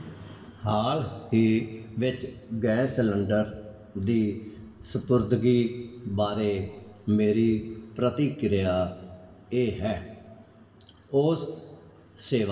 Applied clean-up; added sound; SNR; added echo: none; none; none; reverberation time 1.4 s.